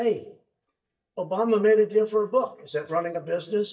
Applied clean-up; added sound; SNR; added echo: neural mask model DeepFilterNet 3.